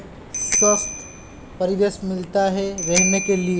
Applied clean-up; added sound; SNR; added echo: none; Bicycle bell; 3 dB; none.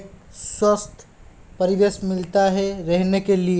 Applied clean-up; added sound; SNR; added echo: none; none; none; none.